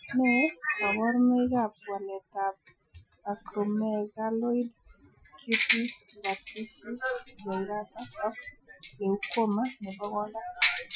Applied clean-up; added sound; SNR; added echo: classical method Wiener filter.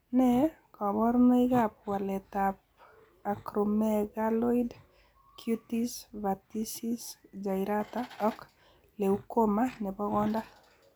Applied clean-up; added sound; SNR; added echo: none; none; none; none.